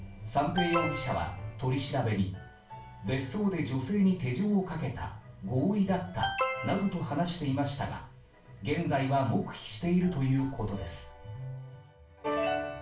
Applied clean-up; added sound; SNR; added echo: none; Alarm; 4 dB; reverberation time 0.3 s.